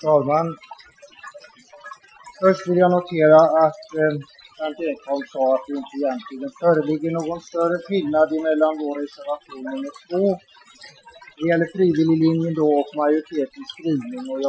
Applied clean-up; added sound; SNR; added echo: classical method Wiener filter.